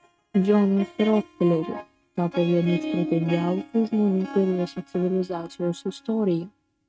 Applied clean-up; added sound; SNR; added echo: neural mask model RNNoise.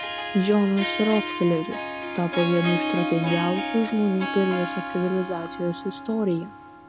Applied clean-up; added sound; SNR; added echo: none; Harp; 6 dB; none.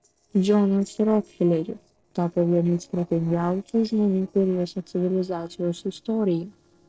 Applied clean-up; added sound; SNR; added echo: neural separator model SepFormer DNS4.